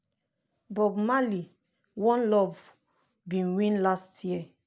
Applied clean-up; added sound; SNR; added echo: none; none; none; none.